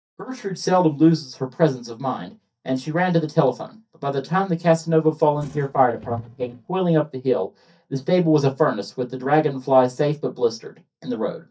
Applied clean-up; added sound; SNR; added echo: neural mask model DeepFilterNet 3.